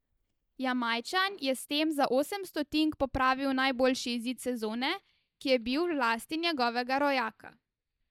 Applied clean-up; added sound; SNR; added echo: neural mask model DeepFilterNet 3.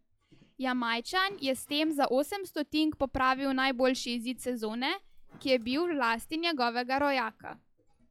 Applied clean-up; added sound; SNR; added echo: classical method log-MMSE.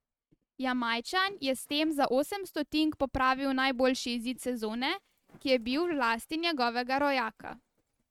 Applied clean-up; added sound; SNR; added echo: neural mask model RNNoise.